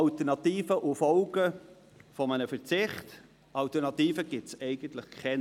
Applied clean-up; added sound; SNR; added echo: none; none; none; none.